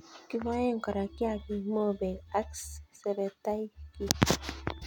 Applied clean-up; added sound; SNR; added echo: none; none; none; none.